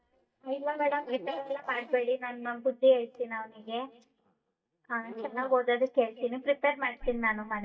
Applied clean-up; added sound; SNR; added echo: neural mask model DeepFilterNet 3.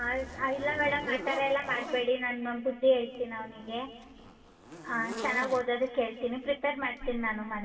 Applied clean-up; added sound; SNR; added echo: none; Zipper (clothing); 12 dB; reverberation time 1.8 s.